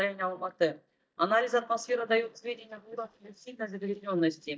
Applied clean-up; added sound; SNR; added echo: neural mask model DeepFilterNet 3.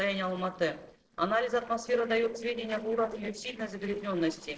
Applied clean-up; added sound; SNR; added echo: neural separator model SepFormer DNS4.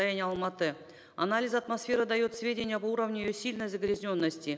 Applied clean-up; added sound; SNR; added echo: none; none; none; none.